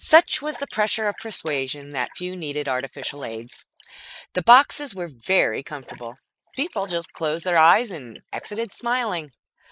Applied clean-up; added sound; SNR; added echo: neural mask model Resemble Enhance denoiser.